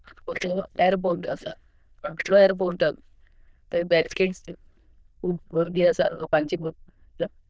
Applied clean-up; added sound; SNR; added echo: neural diffusion model UNIVERSE++.